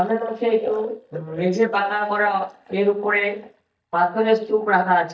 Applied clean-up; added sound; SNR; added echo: neural mask model DeepFilterNet 3.